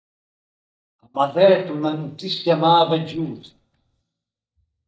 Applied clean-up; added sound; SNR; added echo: neural mask model DeepFilterNet 3.